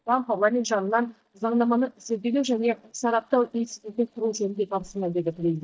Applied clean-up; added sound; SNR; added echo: neural mask model DeepFilterNet 3.